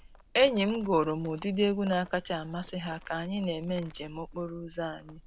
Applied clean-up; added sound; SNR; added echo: none; Livestock, farm animals, working animals; 20 dB; none.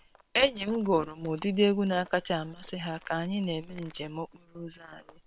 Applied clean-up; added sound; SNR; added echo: neural separator model SepFormer WHAM!.